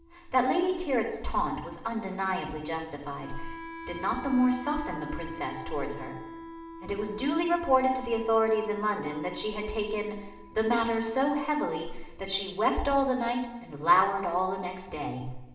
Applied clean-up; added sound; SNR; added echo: none; Wind instrument, woodwind instrument; 17 dB; reverberation time 0.9 s.